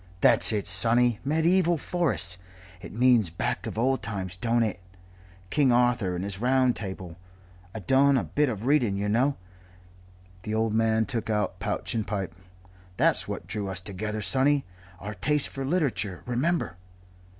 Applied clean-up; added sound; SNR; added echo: none; none; none; none.